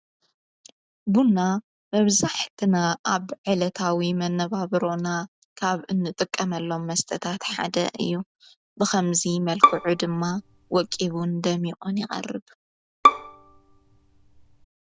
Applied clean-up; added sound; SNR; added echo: none; Bowed string instrument; -1 dB; none.